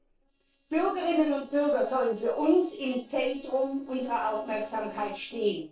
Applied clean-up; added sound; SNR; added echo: neural separator model SepFormer DNS4.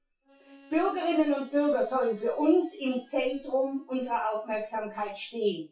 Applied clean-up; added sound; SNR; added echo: classical method WPE with log-MMSE.